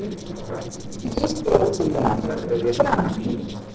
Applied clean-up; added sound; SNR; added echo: neural separator model SepFormer DNS4.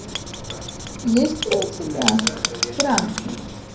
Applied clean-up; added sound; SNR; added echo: none; Writing; 3 dB; reverberation time 0.5 s.